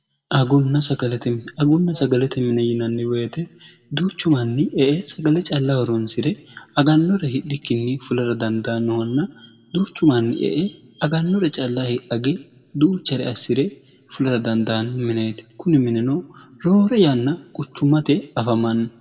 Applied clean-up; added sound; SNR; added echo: none; none; none; reverberation time 0.6 s.